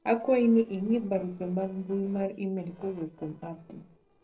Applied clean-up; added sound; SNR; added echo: neural separator model SepFormer DNS4.